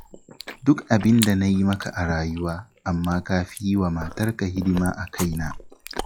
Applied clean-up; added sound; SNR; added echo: classical method log-MMSE.